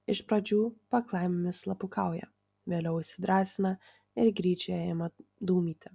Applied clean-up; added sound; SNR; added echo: none; none; none; none.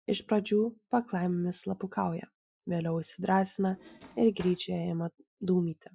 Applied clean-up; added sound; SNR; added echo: classical method Wiener filter.